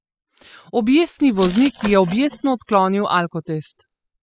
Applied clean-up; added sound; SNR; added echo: classical method spectral subtraction.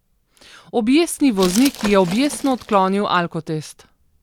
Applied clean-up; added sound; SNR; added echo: none; Glass; 14 dB; none.